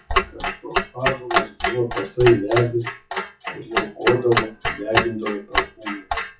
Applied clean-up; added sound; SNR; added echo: classical method WPE with log-MMSE.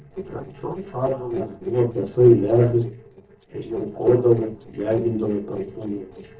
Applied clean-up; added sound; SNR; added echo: neural separator model SepFormer DNS4.